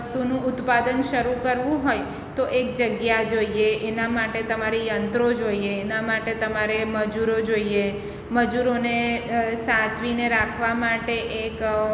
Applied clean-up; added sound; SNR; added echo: none; none; none; none.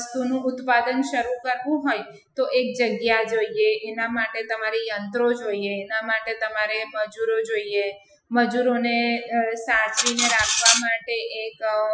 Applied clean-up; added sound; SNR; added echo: classical method Wiener filter.